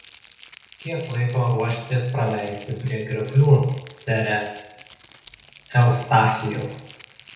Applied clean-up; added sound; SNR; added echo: none; Crackle; 14 dB; reverberation time 0.9 s.